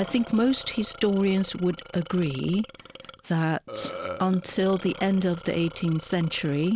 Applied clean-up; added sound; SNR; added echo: none; Burping, eructation; 16 dB; none.